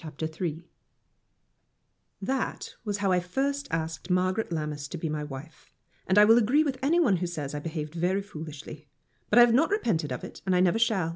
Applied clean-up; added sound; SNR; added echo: none; none; none; none.